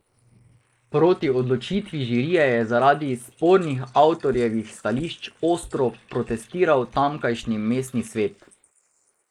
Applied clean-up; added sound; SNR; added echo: neural mask model Resemble Enhance denoiser.